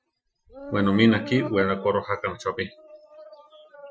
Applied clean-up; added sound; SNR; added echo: classical method Wiener filter.